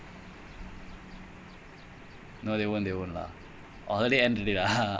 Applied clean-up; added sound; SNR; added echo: none; Bird; 17 dB; none.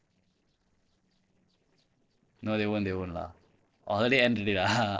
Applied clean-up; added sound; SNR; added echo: neural separator model SepFormer DNS4.